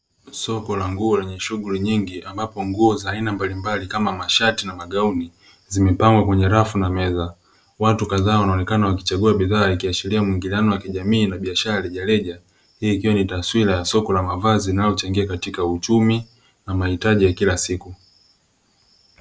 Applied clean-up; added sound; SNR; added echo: none; none; none; none.